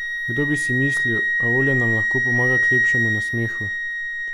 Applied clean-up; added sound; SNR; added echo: none; Wind instrument, woodwind instrument; -5 dB; none.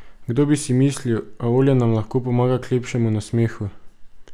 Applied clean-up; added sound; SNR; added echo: none; none; none; none.